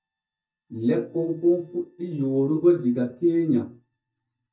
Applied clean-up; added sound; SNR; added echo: neural mask model DeepFilterNet 3.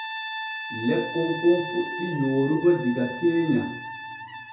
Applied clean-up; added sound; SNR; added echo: none; Brass instrument; 9 dB; reverberation time 0.6 s.